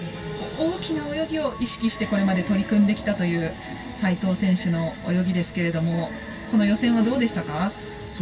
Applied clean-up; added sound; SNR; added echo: none; Piano; 18 dB; reverberation time 0.1 s.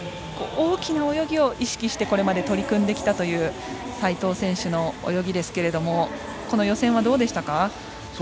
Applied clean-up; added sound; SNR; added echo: none; none; none; none.